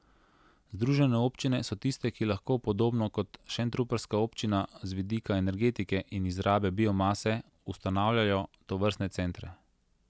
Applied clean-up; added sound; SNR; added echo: none; none; none; none.